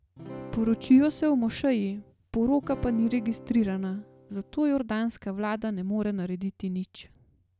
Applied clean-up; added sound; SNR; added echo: none; Acoustic guitar / Strum; 17 dB; none.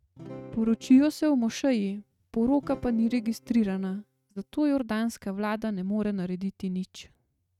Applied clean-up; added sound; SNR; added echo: neural mask model RNNoise.